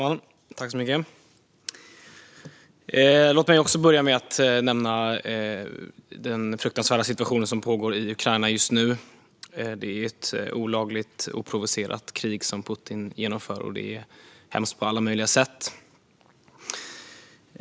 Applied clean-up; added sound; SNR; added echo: none; none; none; none.